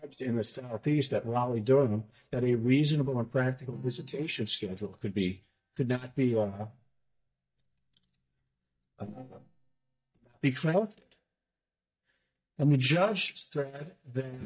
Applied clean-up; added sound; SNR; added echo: neural mask model DeepFilterNet 3.